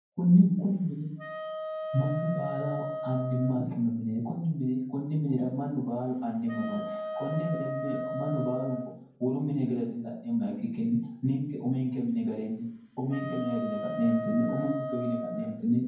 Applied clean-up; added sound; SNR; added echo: none; Wind instrument, woodwind instrument; 7 dB; reverberation time 0.9 s.